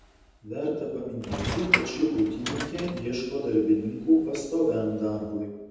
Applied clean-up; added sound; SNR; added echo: none; Sliding door / Train; 8 dB; reverberation time 1.1 s.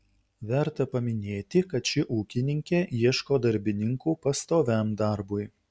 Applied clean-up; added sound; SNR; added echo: none; none; none; none.